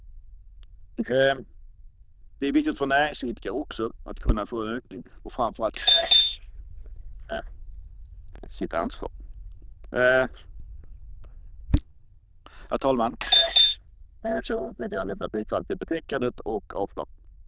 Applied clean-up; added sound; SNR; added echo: neural diffusion model UNIVERSE++.